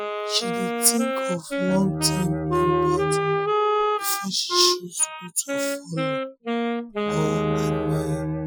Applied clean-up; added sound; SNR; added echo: classical method Wiener filter.